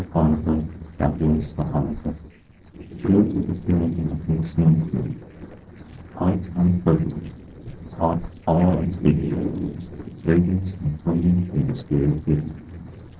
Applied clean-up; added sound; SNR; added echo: neural separator model SepFormer DNS4.